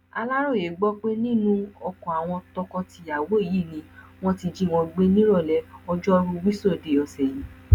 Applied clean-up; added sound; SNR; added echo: none; none; none; none.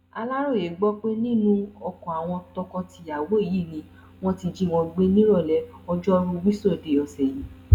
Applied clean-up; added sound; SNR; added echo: none; none; none; reverberation time 0.7 s.